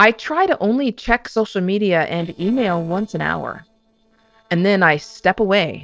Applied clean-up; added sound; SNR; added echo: neural separator model SepFormer DNS4.